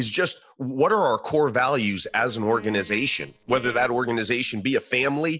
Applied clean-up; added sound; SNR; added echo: neural separator model SepFormer DNS4.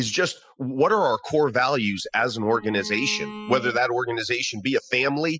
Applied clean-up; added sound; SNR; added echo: classical method spectral subtraction.